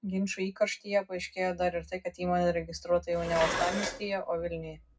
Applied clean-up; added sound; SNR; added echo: none; Dishes, pots, and pans; 5 dB; reverberation time 0.4 s.